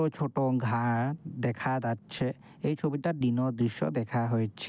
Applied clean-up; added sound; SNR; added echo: none; none; none; none.